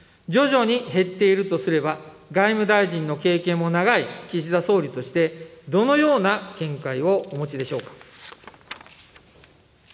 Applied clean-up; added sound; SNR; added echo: none; none; none; none.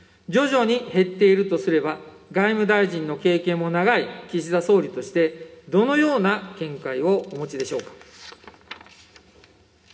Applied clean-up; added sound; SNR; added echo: none; none; none; reverberation time 0.3 s.